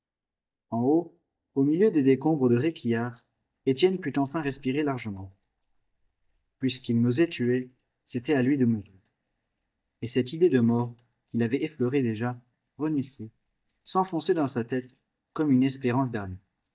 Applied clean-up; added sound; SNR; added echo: neural mask model DeepFilterNet 3.